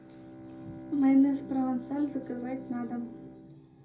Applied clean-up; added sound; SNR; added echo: none; Bowed string instrument; 14 dB; reverberation time 0.4 s.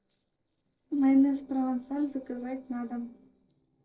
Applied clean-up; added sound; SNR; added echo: neural separator model SepFormer DNS4.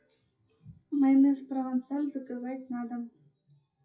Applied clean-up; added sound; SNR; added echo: classical method WPE with log-MMSE.